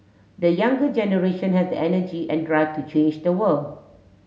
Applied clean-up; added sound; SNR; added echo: none; none; none; none.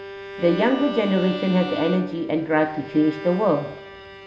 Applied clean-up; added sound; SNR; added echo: none; Bowed string instrument + Bowed string instrument; 11 dB; none.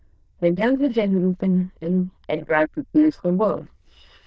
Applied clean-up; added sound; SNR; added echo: neural diffusion model UNIVERSE++.